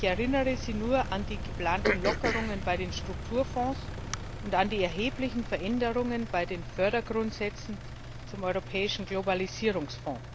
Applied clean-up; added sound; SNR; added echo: none; Cough + Engine; 5 dB; none.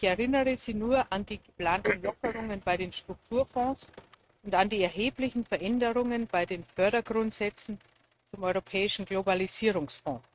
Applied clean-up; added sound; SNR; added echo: neural mask model RNNoise.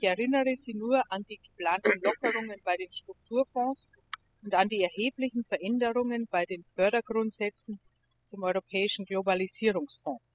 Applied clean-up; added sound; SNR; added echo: classical method spectral subtraction.